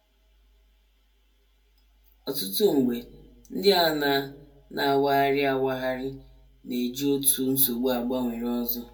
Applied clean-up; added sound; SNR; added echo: none; none; none; reverberation time 0.2 s.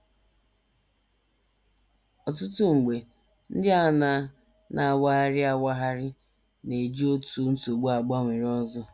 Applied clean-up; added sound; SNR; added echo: none; none; none; none.